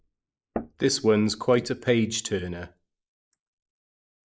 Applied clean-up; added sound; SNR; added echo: neural mask model Resemble Enhance denoiser.